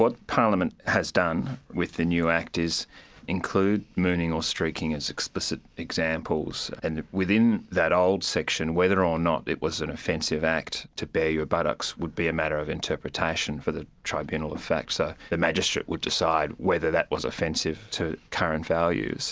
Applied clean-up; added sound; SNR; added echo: none; none; none; none.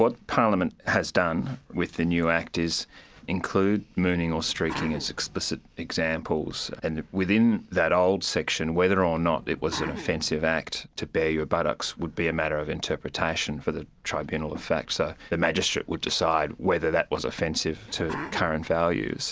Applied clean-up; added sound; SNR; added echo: none; Sneeze; 12 dB; none.